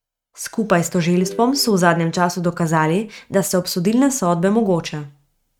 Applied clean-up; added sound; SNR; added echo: neural mask model RNNoise.